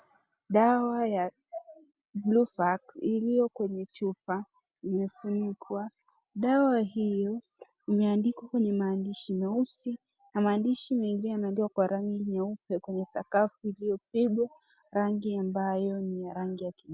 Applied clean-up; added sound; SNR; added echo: none; none; none; none.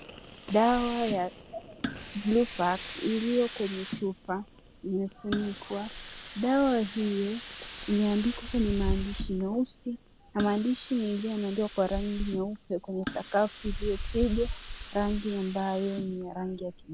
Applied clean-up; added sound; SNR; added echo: none; Hiss; 9 dB; none.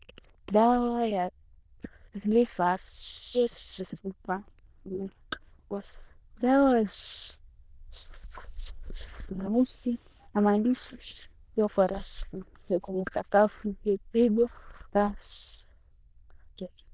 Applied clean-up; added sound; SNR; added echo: neural diffusion model UNIVERSE++.